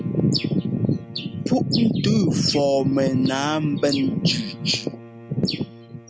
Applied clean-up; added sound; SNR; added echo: none; Bowed string instrument; 19 dB; none.